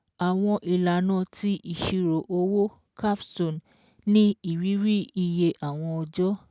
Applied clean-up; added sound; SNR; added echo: none; none; none; none.